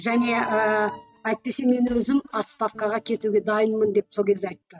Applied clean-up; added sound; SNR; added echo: neural mask model RNNoise.